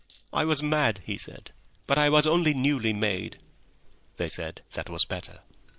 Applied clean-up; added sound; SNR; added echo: neural separator model SepFormer DNS4.